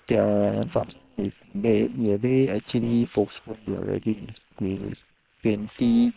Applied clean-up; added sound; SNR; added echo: neural separator model SepFormer WHAM!.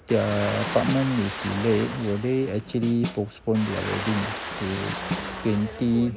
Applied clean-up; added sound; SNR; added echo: none; Ocean + Snare drum; 8 dB; none.